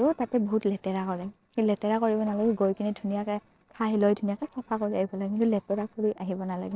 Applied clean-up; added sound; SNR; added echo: neural separator model SepFormer DNS4.